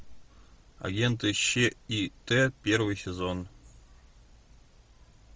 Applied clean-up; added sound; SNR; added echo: none; none; none; none.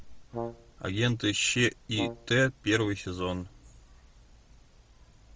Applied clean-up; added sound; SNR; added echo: none; Brass instrument; 12 dB; none.